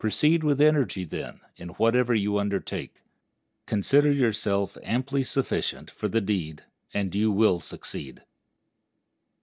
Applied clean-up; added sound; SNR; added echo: none; none; none; none.